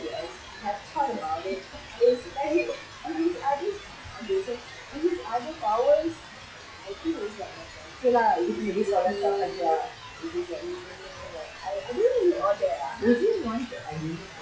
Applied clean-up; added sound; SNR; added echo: classical method WPE with log-MMSE.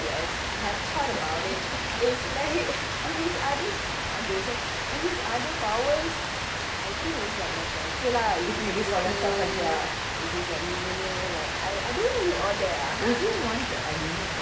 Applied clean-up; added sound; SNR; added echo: none; Rain; 0 dB; reverberation time 1.8 s.